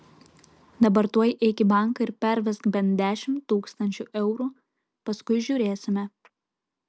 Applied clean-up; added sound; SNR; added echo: none; none; none; none.